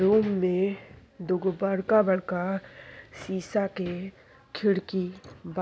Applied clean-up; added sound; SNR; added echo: none; none; none; none.